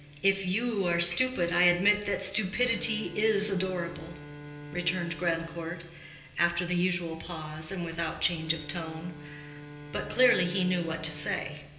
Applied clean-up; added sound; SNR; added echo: none; Bowed string instrument; 17 dB; reverberation time 1.4 s.